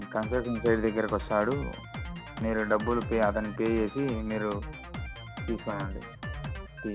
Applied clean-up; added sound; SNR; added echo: none; Drum kit; 8 dB; none.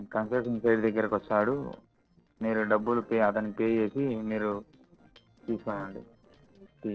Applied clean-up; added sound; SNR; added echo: neural separator model SepFormer DNS4.